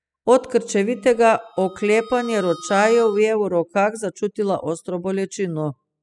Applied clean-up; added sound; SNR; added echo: classical method spectral subtraction.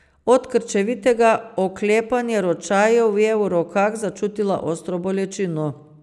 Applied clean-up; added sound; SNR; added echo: none; none; none; none.